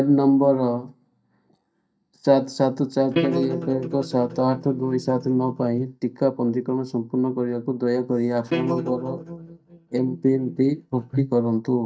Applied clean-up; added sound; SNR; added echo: neural mask model DeepFilterNet 3.